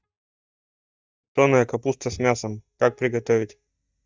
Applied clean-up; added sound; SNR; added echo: neural mask model DeepFilterNet 3.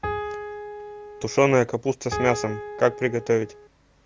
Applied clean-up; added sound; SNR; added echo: none; Piano; 8 dB; none.